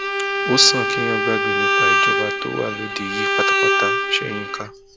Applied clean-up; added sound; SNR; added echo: none; Bowed string instrument; -4 dB; none.